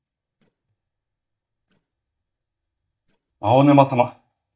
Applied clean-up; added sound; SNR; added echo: neural mask model DeepFilterNet 3.